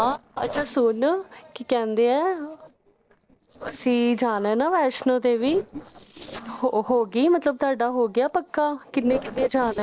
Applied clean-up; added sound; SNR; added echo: neural separator model SepFormer DNS4.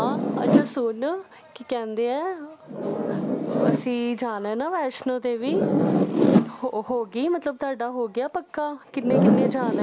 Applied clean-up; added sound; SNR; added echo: none; Zipper (clothing); -2 dB; none.